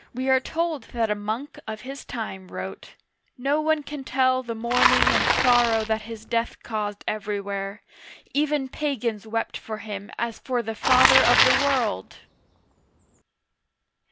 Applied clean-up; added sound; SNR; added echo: none; Bicycle; 2 dB; none.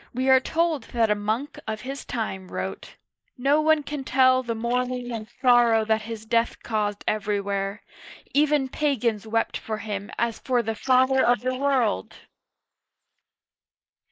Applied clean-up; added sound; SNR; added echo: neural mask model Resemble Enhance denoiser.